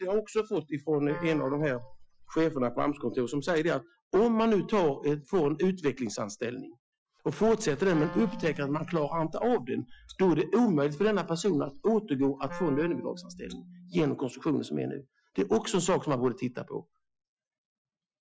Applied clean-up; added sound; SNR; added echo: classical method Wiener filter.